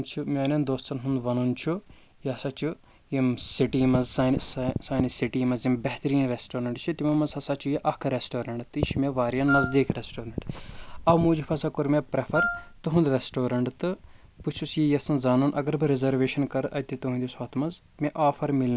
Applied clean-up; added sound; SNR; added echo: none; Wind instrument, woodwind instrument; 3 dB; none.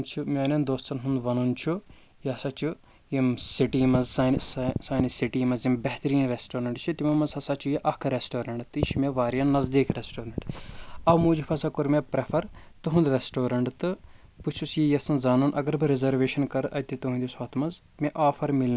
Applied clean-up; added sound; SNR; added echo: none; none; none; none.